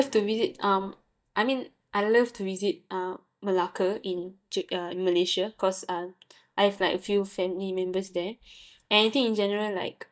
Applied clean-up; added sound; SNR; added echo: neural mask model DeepFilterNet 3.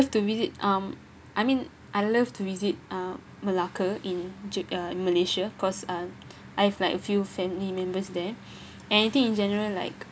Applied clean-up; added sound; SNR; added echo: none; none; none; none.